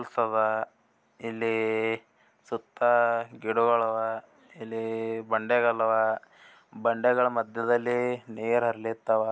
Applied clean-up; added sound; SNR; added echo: none; none; none; none.